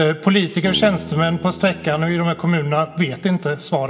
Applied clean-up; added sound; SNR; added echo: none; Bass guitar; 16 dB; reverberation time 1.6 s.